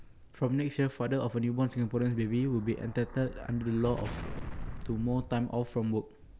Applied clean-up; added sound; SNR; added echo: none; Explosion; 11 dB; none.